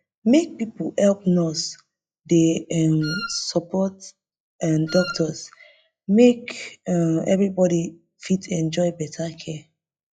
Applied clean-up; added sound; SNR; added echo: classical method log-MMSE.